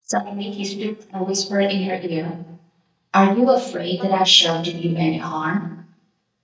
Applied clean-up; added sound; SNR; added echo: neural mask model DeepFilterNet 3.